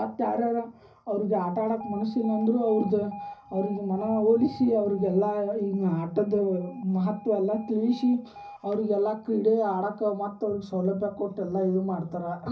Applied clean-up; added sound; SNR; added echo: none; Alarm; 20 dB; reverberation time 0.5 s.